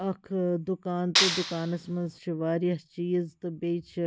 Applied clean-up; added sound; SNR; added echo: none; Clapping; -1 dB; none.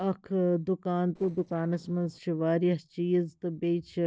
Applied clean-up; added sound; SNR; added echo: neural separator model SepFormer DNS4.